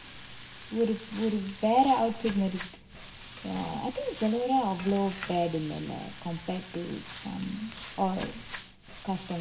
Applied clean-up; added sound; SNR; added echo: none; Frying (food); 14 dB; reverberation time 0.7 s.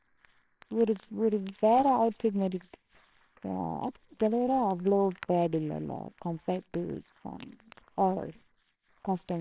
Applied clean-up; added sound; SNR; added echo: neural separator model SepFormer WHAMR!.